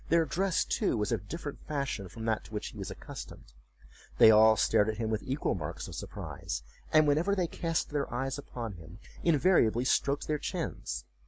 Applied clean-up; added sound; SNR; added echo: none; none; none; none.